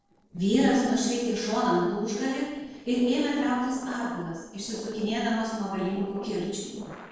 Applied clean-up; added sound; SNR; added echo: neural separator model SepFormer DNS4.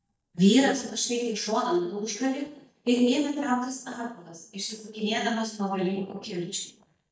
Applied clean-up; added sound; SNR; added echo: neural mask model DeepFilterNet 3.